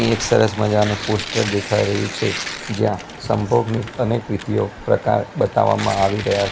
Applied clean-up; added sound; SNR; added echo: none; Tearing; 12 dB; none.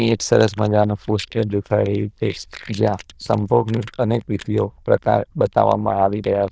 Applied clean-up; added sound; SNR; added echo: neural diffusion model UNIVERSE++.